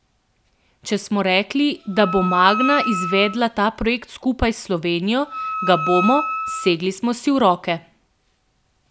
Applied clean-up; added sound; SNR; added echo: none; Wind instrument, woodwind instrument; 6 dB; none.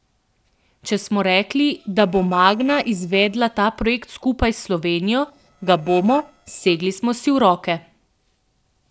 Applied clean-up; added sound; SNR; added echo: neural separator model SepFormer DNS4.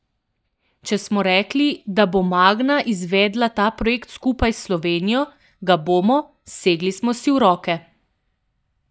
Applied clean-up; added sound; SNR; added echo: neural mask model DeepFilterNet 3.